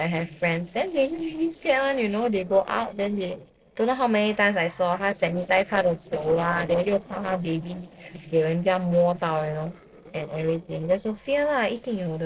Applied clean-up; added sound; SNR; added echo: neural separator model SepFormer DNS4.